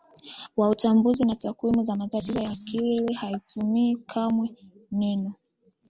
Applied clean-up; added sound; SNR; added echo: none; none; none; none.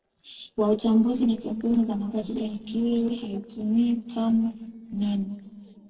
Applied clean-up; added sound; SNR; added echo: neural separator model SepFormer DNS4.